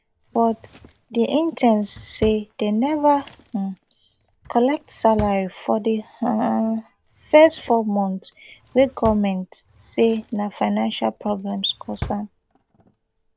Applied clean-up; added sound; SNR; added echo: none; Drawer open or close; 19 dB; none.